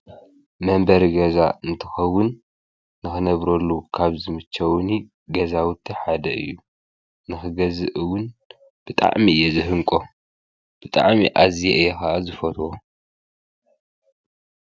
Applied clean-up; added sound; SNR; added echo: none; none; none; none.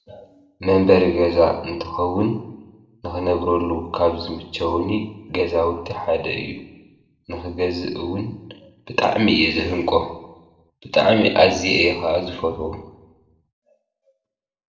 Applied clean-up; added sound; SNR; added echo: none; none; none; reverberation time 0.7 s.